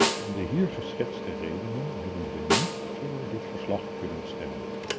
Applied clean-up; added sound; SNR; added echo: none; Mechanical fan + Snare drum; -3 dB; none.